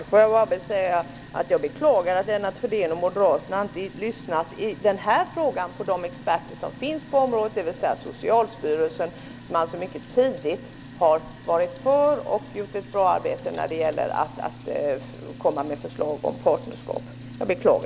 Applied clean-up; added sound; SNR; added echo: none; Sink (filling or washing); 17 dB; none.